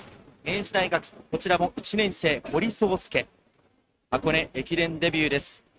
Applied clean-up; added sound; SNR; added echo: neural mask model RNNoise.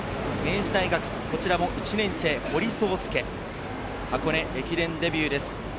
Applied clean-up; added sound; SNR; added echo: none; Cough; 14 dB; none.